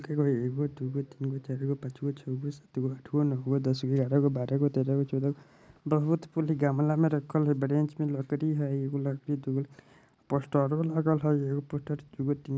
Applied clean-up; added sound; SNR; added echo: none; none; none; none.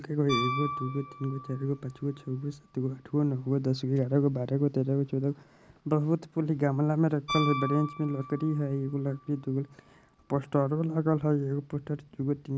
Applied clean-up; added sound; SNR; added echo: none; Piano; 12 dB; none.